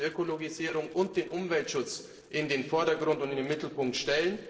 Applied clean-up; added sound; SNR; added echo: neural separator model SepFormer DNS4.